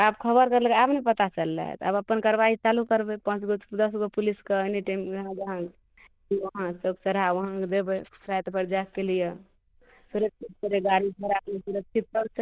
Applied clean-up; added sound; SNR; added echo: neural diffusion model UNIVERSE++.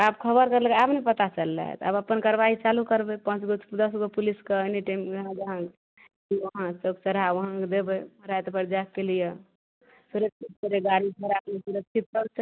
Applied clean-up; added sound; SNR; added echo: none; none; none; none.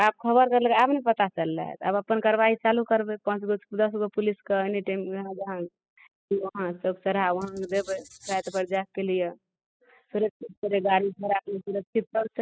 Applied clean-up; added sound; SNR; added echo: classical method spectral subtraction.